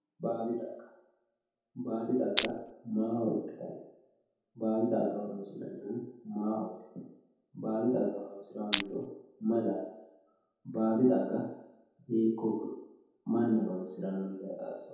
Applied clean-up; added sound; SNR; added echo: none; Crushing; -5 dB; reverberation time 0.8 s.